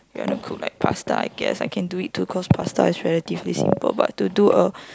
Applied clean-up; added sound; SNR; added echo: none; none; none; none.